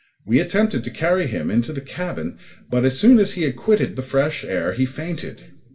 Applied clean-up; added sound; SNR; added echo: none; none; none; reverberation time 0.7 s.